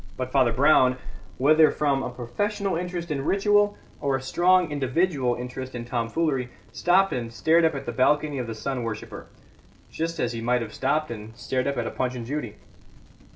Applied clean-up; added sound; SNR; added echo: none; none; none; none.